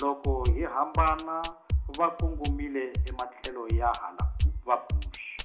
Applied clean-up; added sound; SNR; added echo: none; Drum kit; -1 dB; reverberation time 0.4 s.